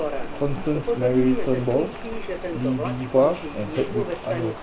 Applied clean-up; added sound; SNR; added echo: none; Rain + Subway, metro, underground; 3 dB; none.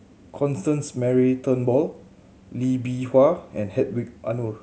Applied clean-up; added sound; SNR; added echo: none; none; none; none.